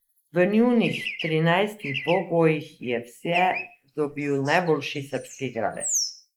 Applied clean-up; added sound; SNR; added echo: neural mask model Resemble Enhance denoiser.